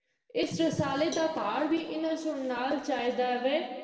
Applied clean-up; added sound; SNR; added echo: neural separator model SepFormer DNS4.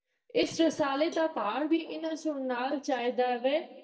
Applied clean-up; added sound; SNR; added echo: neural mask model DeepFilterNet 3.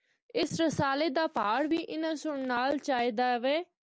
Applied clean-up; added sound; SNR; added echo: none; none; none; none.